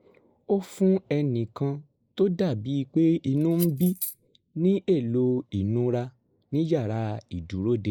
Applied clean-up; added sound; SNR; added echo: neural mask model Resemble Enhance denoiser.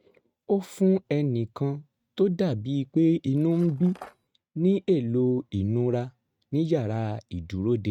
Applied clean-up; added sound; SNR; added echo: neural mask model RNNoise.